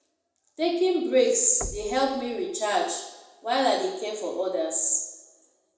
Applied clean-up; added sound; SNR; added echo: none; Knock; 18 dB; reverberation time 0.8 s.